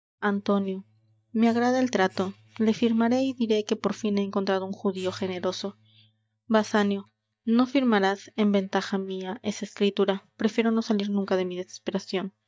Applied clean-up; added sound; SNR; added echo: neural mask model DeepFilterNet 3.